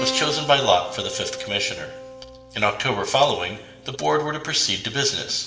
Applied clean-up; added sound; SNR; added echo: none; Keyboard (musical); 13 dB; reverberation time 1.5 s.